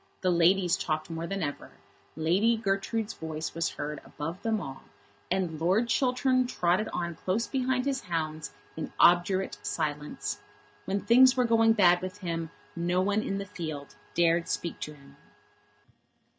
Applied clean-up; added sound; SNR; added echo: none; none; none; none.